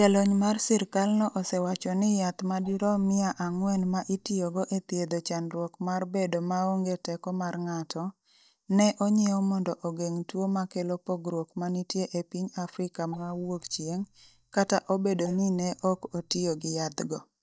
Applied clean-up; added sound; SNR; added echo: neural mask model DeepFilterNet 3.